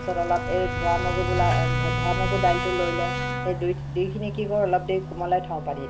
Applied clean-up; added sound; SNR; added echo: none; Brass instrument + Walk, footsteps; 1 dB; none.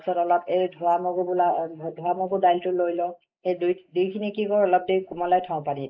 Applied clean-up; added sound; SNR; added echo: neural mask model Resemble Enhance denoiser.